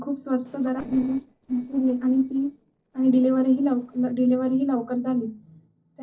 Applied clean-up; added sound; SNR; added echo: neural separator model SepFormer DNS4.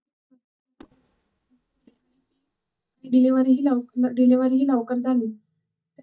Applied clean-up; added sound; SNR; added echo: neural mask model DeepFilterNet 3.